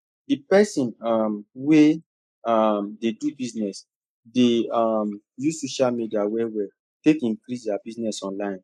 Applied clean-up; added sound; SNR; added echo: neural mask model Resemble Enhance denoiser.